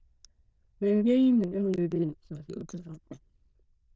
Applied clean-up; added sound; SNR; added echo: neural diffusion model UNIVERSE++.